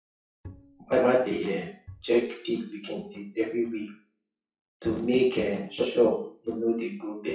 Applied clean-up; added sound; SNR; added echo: classical method WPE with log-MMSE.